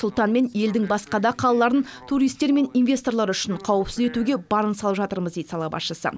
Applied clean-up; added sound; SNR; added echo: none; none; none; none.